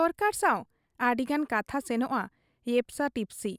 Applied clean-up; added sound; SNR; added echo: none; none; none; none.